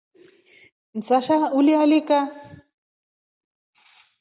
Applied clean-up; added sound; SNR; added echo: none; none; none; none.